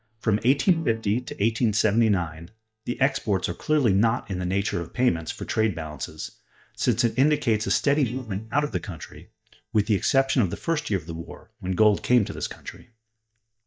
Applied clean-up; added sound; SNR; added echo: neural mask model DeepFilterNet 3.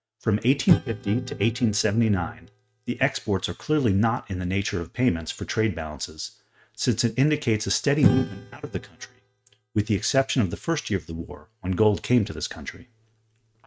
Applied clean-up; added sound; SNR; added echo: neural mask model RNNoise.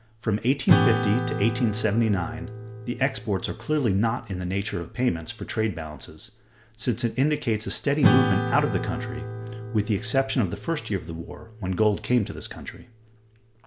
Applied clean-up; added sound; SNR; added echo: none; Acoustic guitar / Strum; 4 dB; none.